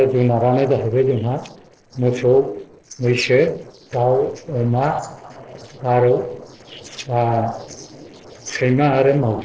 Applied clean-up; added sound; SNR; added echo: neural separator model SepFormer DNS4.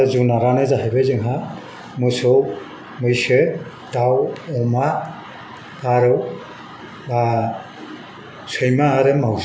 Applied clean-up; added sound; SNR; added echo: none; none; none; none.